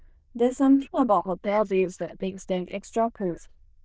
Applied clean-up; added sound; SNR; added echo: neural diffusion model UNIVERSE++.